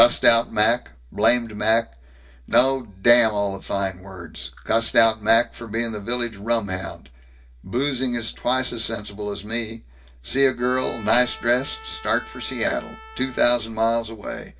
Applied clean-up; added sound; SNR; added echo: none; Trumpet; 19 dB; reverberation time 0.1 s.